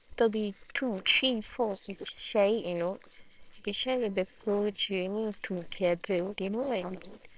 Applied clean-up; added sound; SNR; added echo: neural separator model SepFormer WHAMR!.